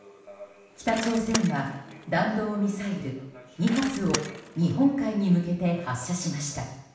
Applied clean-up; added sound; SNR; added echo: none; Bicycle; 11 dB; reverberation time 0.9 s.